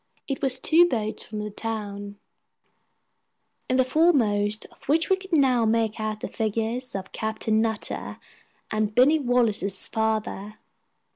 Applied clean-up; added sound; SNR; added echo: none; none; none; none.